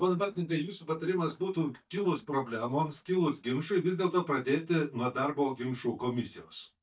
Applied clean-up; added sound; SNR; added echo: neural mask model DeepFilterNet 3.